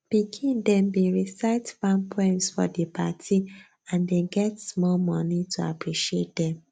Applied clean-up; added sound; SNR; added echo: none; none; none; none.